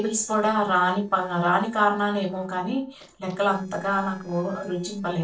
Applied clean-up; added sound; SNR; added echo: neural separator model SepFormer DNS4.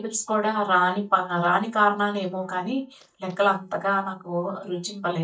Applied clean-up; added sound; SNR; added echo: neural mask model DeepFilterNet 3.